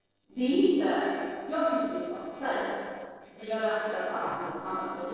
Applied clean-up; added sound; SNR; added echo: neural separator model SepFormer DNS4.